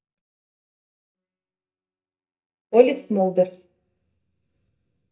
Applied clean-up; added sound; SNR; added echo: neural mask model DeepFilterNet 3.